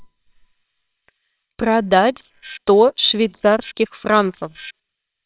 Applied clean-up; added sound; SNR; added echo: neural separator model SepFormer WHAMR!.